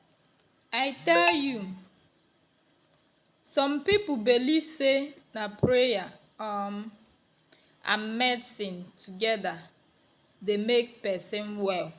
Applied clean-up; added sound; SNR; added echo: none; none; none; none.